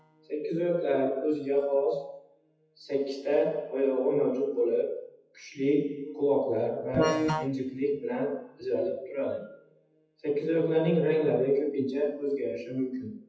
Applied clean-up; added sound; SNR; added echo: classical method WPE with log-MMSE.